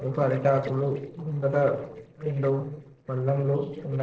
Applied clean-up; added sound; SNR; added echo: neural separator model SepFormer DNS4.